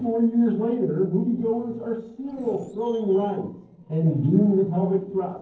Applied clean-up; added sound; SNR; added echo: neural separator model SepFormer DNS4.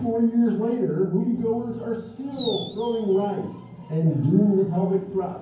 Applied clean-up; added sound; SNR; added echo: none; Fireworks; 14 dB; reverberation time 0.9 s.